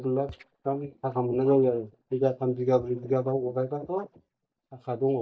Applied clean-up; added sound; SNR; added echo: neural mask model DeepFilterNet 3.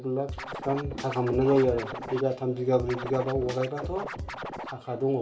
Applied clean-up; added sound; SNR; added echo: none; Scratching (performance technique); 9 dB; reverberation time 2.4 s.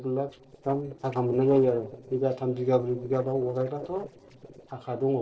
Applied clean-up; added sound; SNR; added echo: neural separator model SepFormer DNS4.